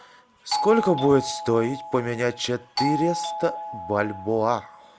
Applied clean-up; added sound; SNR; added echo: none; Doorbell; 7 dB; none.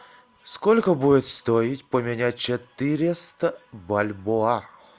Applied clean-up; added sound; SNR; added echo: none; none; none; none.